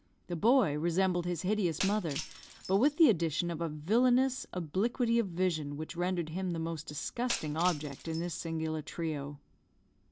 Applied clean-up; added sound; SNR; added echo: none; Shatter; 14 dB; none.